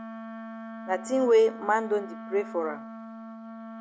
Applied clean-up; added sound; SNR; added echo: none; Wind instrument, woodwind instrument; 12 dB; none.